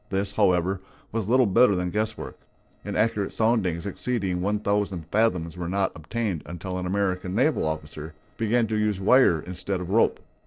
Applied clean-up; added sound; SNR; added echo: neural separator model SepFormer DNS4.